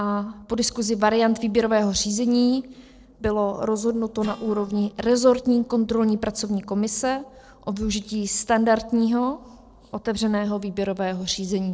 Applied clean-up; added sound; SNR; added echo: neural separator model SepFormer DNS4.